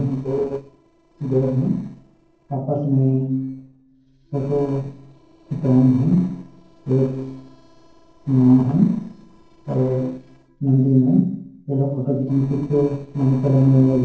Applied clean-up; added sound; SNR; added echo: neural separator model SepFormer DNS4.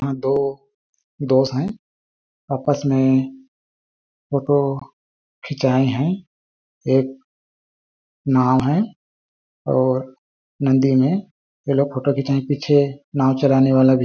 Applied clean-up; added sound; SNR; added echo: none; none; none; none.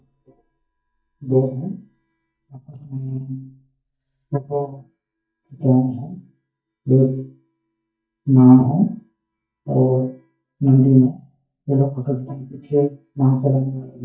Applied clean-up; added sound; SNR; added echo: neural mask model DeepFilterNet 3.